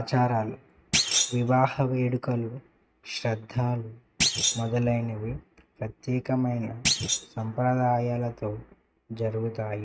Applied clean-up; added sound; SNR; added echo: neural mask model RNNoise.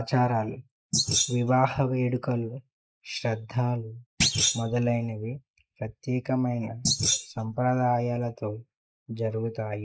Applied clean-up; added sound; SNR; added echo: neural mask model Resemble Enhance denoiser.